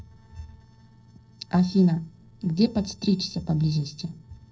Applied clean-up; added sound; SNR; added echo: neural separator model SepFormer DNS4.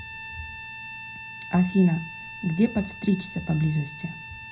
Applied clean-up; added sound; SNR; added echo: none; Bowed string instrument; 13 dB; reverberation time 0.4 s.